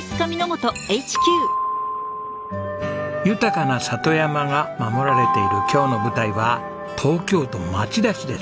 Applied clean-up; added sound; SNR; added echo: none; Percussion; 4 dB; none.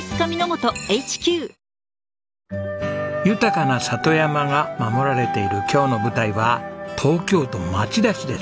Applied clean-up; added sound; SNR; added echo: none; none; none; none.